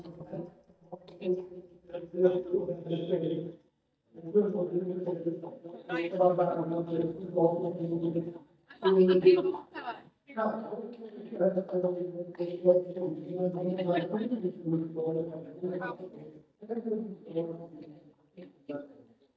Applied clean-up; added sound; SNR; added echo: neural mask model DeepFilterNet 3.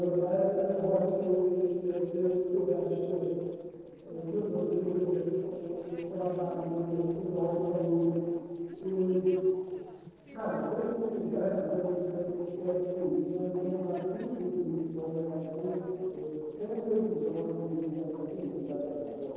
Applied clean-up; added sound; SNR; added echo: neural separator model SepFormer DNS4.